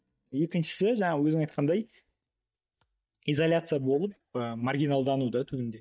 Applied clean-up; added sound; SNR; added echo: neural mask model DeepFilterNet 3.